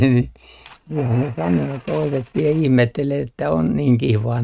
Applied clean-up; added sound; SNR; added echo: neural mask model RNNoise.